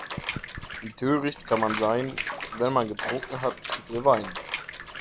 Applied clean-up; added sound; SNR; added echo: none; Bathtub (filling or washing) / Water; 8 dB; none.